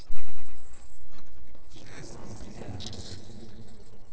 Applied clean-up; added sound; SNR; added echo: neural separator model SepFormer DNS4.